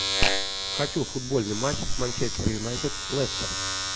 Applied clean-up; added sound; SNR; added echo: none; Domestic sounds, home sounds; -2 dB; none.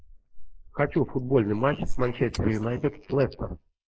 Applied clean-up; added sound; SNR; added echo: neural mask model Resemble Enhance denoiser.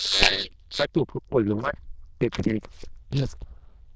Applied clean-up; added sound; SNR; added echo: neural diffusion model UNIVERSE++.